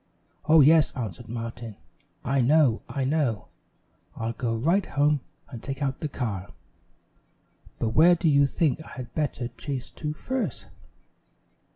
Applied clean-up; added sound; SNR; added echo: none; none; none; none.